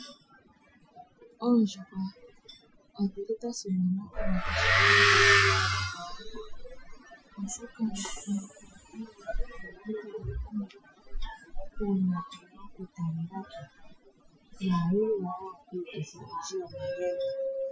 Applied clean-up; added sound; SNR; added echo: classical method Wiener filter.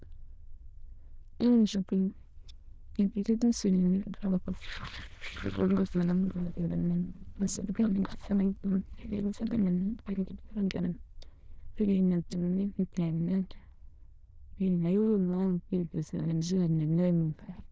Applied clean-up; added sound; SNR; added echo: neural diffusion model UNIVERSE++.